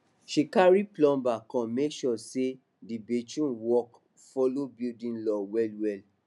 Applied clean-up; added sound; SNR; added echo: none; none; none; none.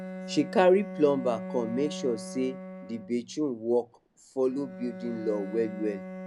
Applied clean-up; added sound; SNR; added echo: none; Bowed string instrument; 11 dB; none.